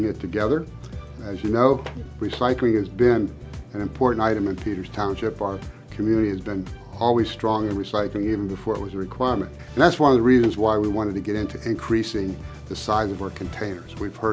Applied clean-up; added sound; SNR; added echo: none; none; none; none.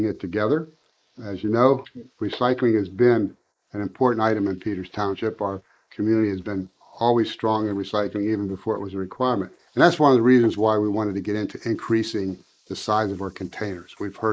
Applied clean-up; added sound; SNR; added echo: neural mask model Resemble Enhance denoiser.